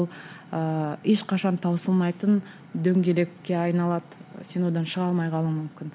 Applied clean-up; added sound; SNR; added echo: none; none; none; none.